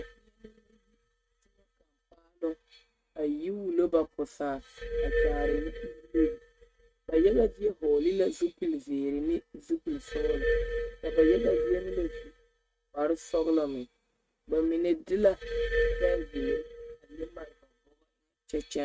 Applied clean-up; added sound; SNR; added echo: neural mask model RNNoise.